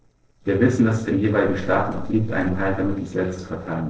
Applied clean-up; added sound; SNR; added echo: neural separator model SepFormer DNS4.